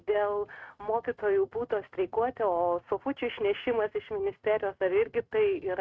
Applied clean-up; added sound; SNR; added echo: neural mask model RNNoise.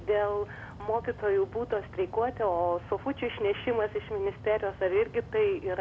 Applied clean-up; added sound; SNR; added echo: none; Mechanical fan; 16 dB; none.